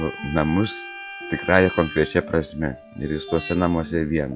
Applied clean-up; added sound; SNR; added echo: classical method log-MMSE.